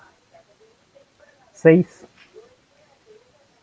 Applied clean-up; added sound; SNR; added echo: none; none; none; none.